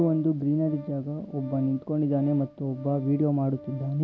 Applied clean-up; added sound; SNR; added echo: none; Organ; 19 dB; none.